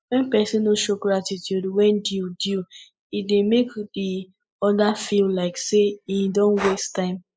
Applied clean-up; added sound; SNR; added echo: classical method spectral subtraction.